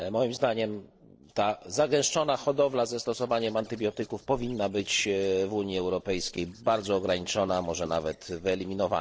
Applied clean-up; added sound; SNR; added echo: neural separator model SepFormer DNS4.